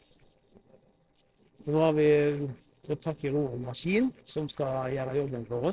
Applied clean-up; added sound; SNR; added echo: neural separator model SepFormer DNS4.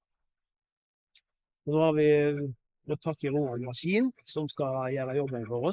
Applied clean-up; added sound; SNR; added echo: neural mask model Resemble Enhance denoiser.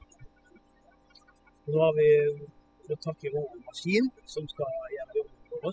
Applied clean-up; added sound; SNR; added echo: classical method spectral subtraction.